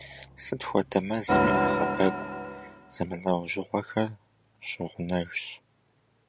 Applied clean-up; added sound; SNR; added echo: none; Organ; -3 dB; none.